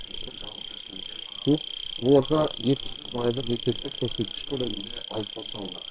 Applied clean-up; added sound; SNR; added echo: neural separator model SepFormer WHAMR!.